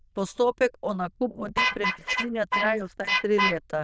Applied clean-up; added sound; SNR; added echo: neural diffusion model UNIVERSE++.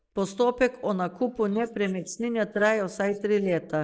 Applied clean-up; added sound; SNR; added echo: neural mask model Resemble Enhance denoiser.